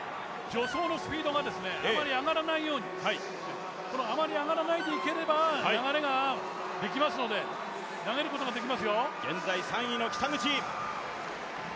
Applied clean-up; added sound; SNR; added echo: none; Wind instrument, woodwind instrument; 11 dB; none.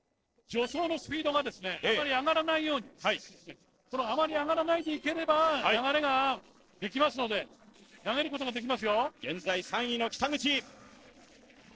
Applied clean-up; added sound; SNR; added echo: neural separator model SepFormer DNS4.